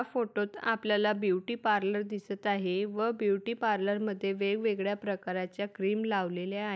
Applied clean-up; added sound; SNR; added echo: none; none; none; none.